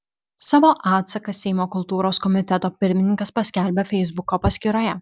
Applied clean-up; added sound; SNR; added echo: none; none; none; none.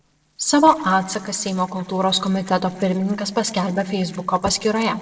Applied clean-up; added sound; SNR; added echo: neural separator model SepFormer DNS4.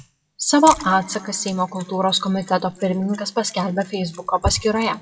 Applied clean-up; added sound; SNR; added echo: classical method WPE with log-MMSE.